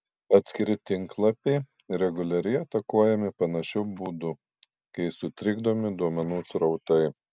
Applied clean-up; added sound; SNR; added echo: none; none; none; none.